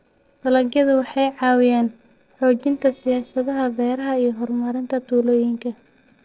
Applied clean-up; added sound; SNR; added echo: neural separator model SepFormer DNS4.